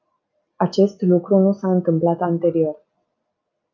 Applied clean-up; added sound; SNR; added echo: none; none; none; none.